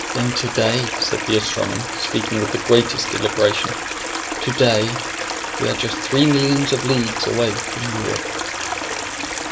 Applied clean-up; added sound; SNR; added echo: none; Stream; 4 dB; reverberation time 1.0 s.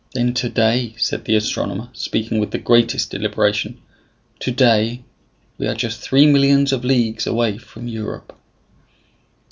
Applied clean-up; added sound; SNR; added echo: none; none; none; none.